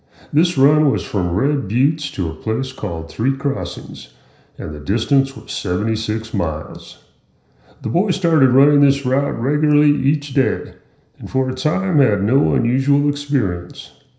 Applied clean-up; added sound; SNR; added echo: none; none; none; reverberation time 0.5 s.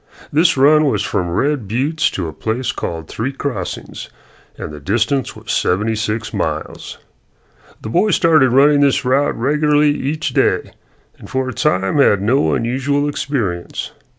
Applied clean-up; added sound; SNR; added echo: none; none; none; none.